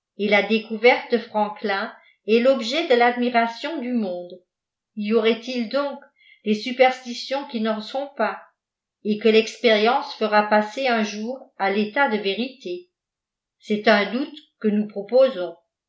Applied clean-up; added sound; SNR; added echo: none; none; none; none.